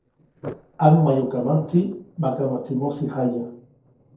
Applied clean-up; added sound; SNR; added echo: neural separator model SepFormer DNS4.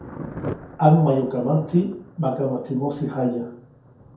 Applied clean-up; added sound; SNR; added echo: none; Thunder; 15 dB; reverberation time 0.6 s.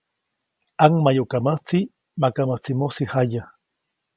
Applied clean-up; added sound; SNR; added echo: none; none; none; none.